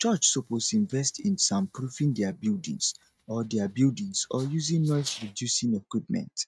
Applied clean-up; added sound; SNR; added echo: neural mask model RNNoise.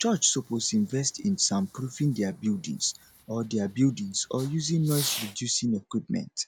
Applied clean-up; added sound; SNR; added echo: none; Fireworks; 15 dB; none.